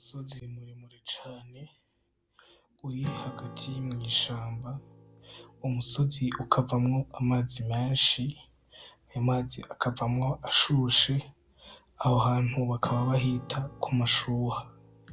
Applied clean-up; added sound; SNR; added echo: none; Acoustic guitar / Strum; 20 dB; none.